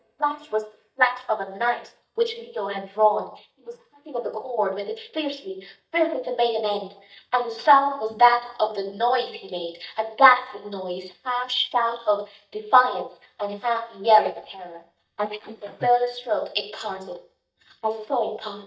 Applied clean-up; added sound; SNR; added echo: neural mask model DeepFilterNet 3.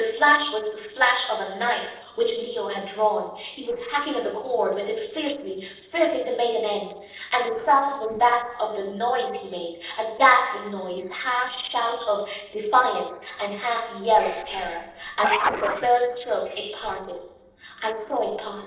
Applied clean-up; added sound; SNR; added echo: neural separator model SepFormer DNS4.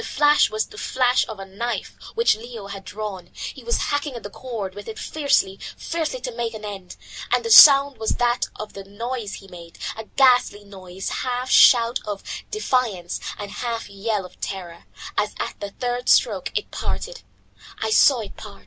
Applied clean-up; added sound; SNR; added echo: none; none; none; none.